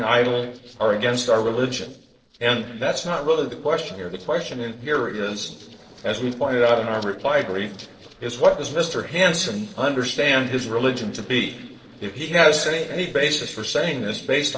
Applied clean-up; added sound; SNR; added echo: neural separator model SepFormer DNS4.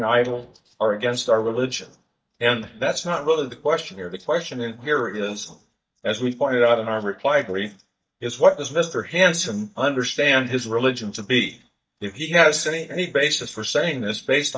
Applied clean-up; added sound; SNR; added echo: neural mask model DeepFilterNet 3.